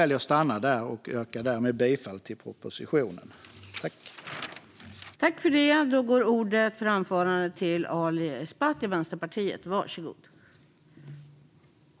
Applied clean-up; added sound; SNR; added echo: none; none; none; none.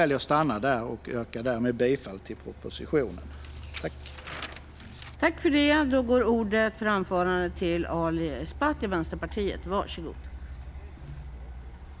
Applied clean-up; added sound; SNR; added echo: none; Truck; 14 dB; none.